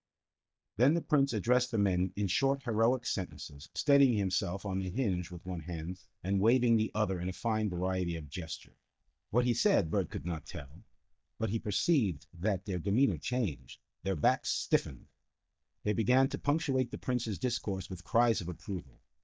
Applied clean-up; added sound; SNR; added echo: neural mask model DeepFilterNet 3.